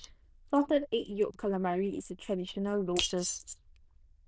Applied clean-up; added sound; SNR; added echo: neural diffusion model UNIVERSE++.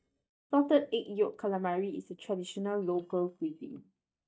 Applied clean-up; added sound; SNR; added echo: neural mask model DeepFilterNet 3.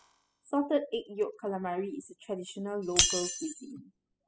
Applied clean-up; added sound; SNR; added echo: classical method spectral subtraction.